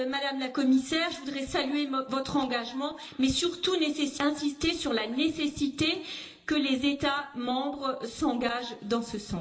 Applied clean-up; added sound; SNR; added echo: none; none; none; reverberation time 1.4 s.